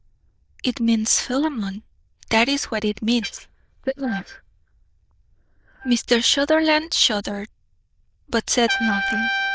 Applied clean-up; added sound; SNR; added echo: neural diffusion model UNIVERSE++.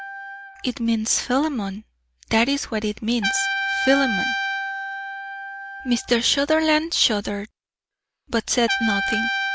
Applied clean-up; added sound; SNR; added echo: none; Trumpet; 5 dB; none.